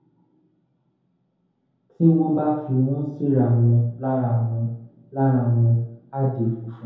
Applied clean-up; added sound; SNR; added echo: none; none; none; reverberation time 0.8 s.